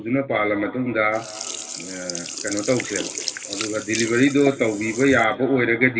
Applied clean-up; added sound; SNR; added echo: none; Sink (filling or washing); 11 dB; reverberation time 2.3 s.